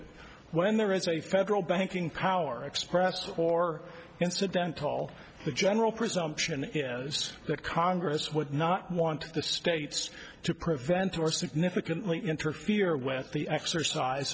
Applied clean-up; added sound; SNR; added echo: none; none; none; none.